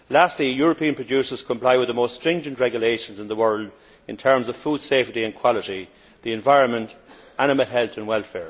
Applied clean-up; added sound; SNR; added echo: none; none; none; none.